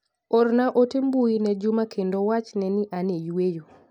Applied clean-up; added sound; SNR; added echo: none; none; none; none.